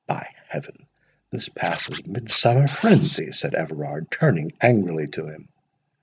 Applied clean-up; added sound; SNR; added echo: none; Scratching (performance technique); 14 dB; none.